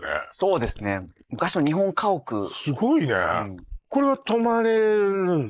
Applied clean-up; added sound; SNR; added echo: neural mask model Resemble Enhance denoiser.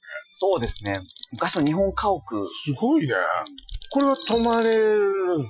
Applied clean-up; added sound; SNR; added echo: classical method Wiener filter.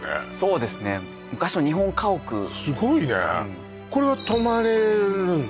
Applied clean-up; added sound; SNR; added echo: none; none; none; none.